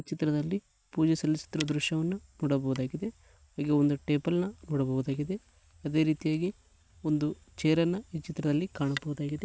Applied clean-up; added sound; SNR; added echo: none; none; none; none.